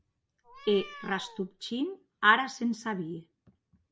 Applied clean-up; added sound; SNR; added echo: none; Meow; 17 dB; none.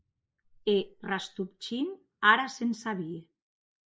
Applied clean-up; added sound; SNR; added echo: neural mask model Resemble Enhance denoiser.